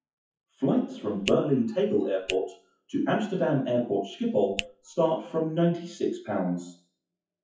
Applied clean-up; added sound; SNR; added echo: classical method WPE with log-MMSE.